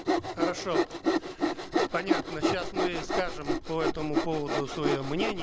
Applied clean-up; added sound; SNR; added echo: none; Sawing; -4 dB; none.